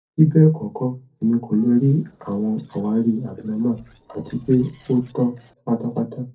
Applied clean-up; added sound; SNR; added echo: neural separator model SepFormer DNS4.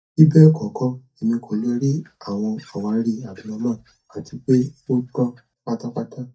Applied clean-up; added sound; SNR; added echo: neural mask model DeepFilterNet 3.